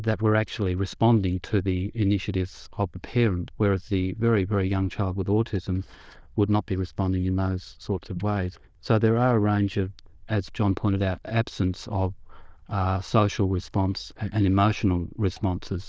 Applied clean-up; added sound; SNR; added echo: neural diffusion model UNIVERSE++.